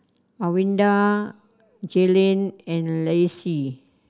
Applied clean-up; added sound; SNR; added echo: none; none; none; none.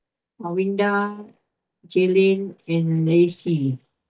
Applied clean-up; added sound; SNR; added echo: neural mask model DeepFilterNet 3.